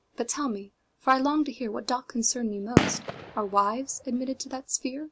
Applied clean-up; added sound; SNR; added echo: none; Gunshot, gunfire; 1 dB; none.